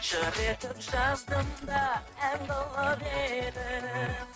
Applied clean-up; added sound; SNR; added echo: neural mask model RNNoise.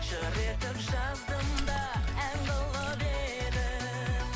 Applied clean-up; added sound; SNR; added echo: none; Water / Splash, splatter; 10 dB; none.